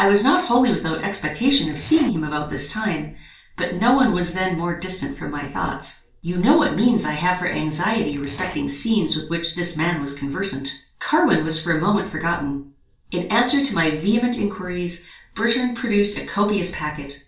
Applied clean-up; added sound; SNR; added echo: none; Zipper (clothing); 17 dB; reverberation time 0.3 s.